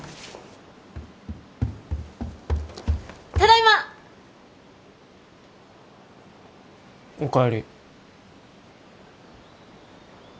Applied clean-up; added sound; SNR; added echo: none; none; none; none.